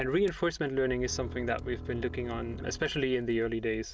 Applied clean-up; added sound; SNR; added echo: none; Fire + Bowed string instrument; 11 dB; none.